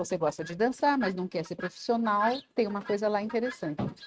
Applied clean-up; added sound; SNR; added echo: neural mask model RNNoise.